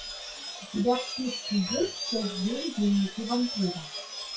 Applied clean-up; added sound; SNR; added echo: classical method WPE with log-MMSE.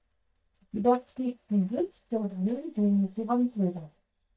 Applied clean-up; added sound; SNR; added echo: neural mask model DeepFilterNet 3.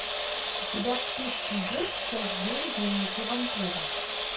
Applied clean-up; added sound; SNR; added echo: none; Sawing; -4 dB; reverberation time 0.2 s.